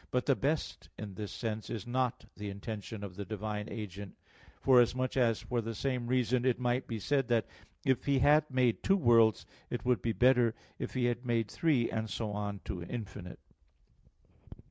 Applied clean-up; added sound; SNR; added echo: none; none; none; none.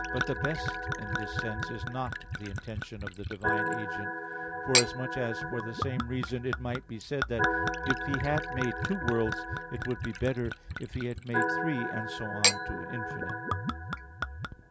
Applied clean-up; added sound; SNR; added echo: none; Organ + Gurgling / Chink, clink / Liquid; -2 dB; none.